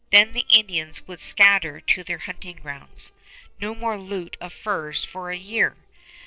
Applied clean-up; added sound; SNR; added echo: neural separator model SepFormer DNS4.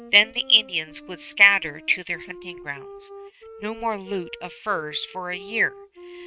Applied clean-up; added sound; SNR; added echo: neural mask model RNNoise.